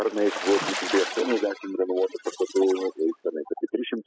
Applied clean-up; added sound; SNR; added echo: classical method spectral subtraction.